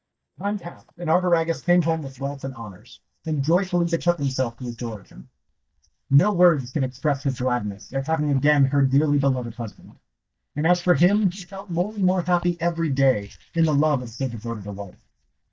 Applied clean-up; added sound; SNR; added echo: neural mask model DeepFilterNet 3.